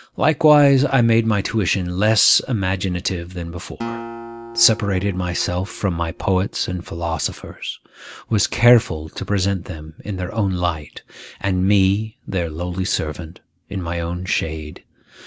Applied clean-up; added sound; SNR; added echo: none; Acoustic guitar; 15 dB; none.